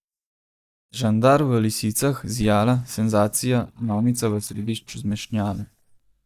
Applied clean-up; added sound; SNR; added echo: neural mask model DeepFilterNet 3.